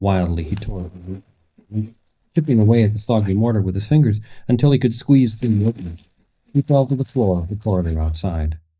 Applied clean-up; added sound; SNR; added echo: neural mask model DeepFilterNet 3.